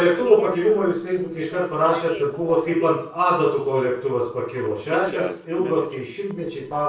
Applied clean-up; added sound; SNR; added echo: neural separator model SepFormer DNS4.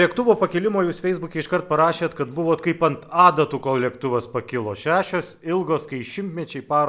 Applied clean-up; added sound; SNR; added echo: none; none; none; none.